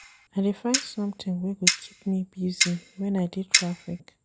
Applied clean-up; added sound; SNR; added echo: none; Clock; 0 dB; none.